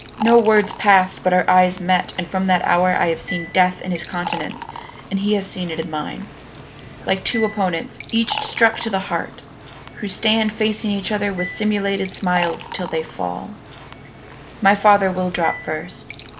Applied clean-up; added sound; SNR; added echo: none; Liquid; 14 dB; none.